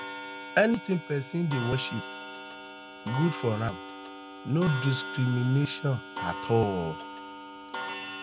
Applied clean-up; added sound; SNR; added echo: none; Clock; 9 dB; none.